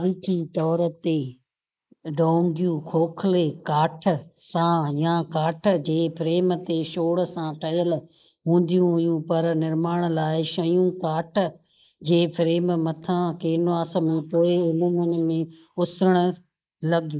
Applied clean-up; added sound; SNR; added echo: neural mask model Resemble Enhance denoiser.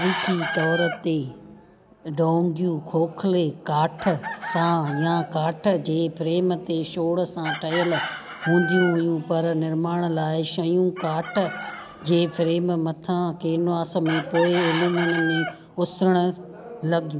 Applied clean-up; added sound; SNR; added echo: none; Chicken, rooster; 10 dB; none.